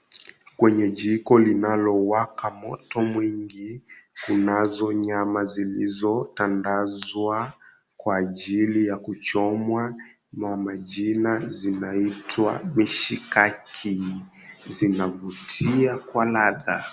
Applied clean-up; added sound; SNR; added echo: none; none; none; none.